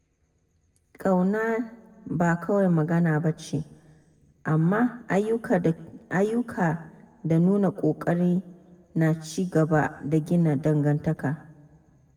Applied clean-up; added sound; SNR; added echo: none; none; none; reverberation time 1.2 s.